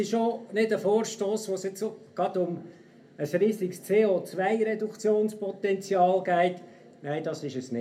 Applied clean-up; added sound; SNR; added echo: none; none; none; reverberation time 0.3 s.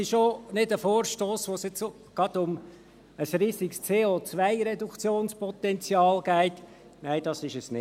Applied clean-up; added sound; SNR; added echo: none; none; none; none.